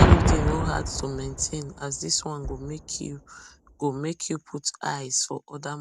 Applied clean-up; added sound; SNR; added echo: none; Boom; -3 dB; none.